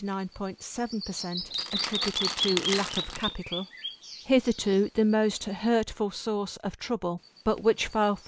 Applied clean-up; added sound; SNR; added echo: none; Bird vocalization, bird call, bird song + Crackle; 8 dB; none.